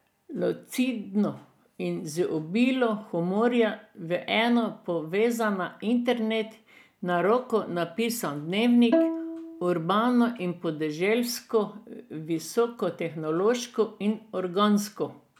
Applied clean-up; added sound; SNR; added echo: none; Bowed string instrument; 4 dB; none.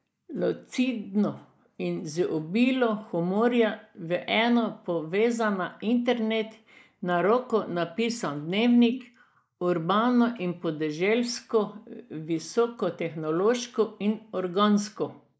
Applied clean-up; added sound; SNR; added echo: neural mask model Resemble Enhance denoiser.